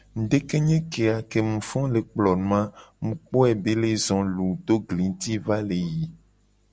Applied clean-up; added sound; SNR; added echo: none; none; none; none.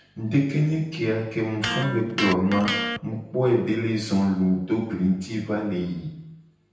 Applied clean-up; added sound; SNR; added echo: none; Electric guitar; 6 dB; reverberation time 0.9 s.